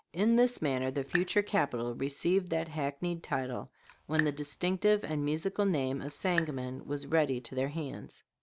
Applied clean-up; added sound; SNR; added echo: none; Raindrop; 11 dB; none.